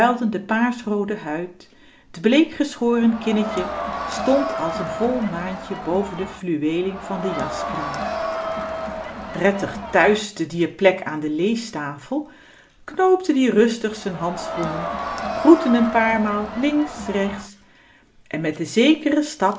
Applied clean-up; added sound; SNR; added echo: none; Crowd; 7 dB; none.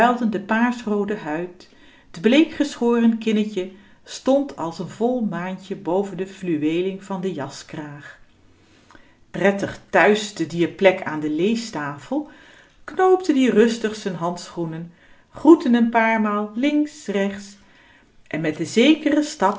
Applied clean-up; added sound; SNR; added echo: none; none; none; none.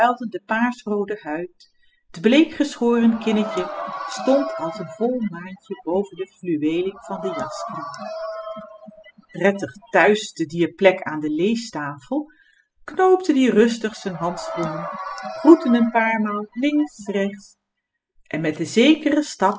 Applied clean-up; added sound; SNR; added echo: classical method spectral subtraction.